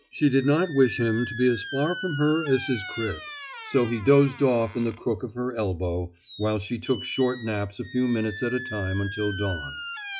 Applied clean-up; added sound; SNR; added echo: classical method log-MMSE.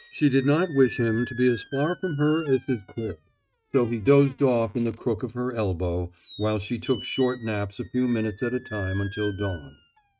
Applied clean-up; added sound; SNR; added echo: neural mask model RNNoise.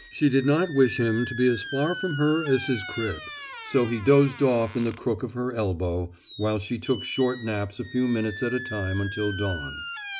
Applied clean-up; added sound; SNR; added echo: none; Squeak; 13 dB; none.